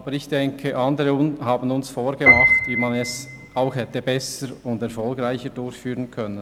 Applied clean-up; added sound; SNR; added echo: none; Piano; 1 dB; none.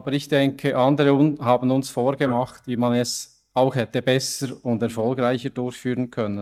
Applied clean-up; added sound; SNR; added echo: neural mask model DeepFilterNet 3.